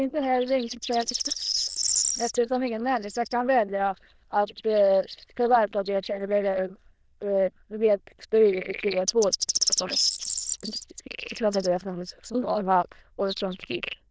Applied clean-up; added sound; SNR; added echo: neural diffusion model UNIVERSE++.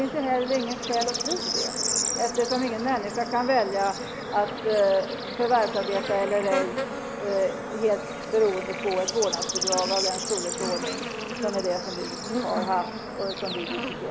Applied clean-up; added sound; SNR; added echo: none; Bird / Insect; 4 dB; none.